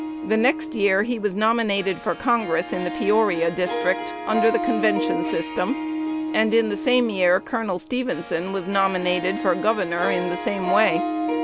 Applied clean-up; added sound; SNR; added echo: none; Harp; 6 dB; none.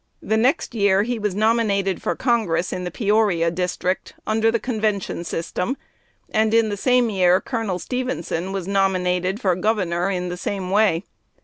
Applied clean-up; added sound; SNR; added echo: none; none; none; none.